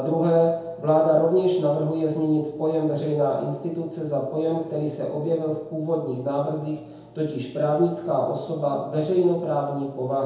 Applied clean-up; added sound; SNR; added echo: none; none; none; reverberation time 1.0 s.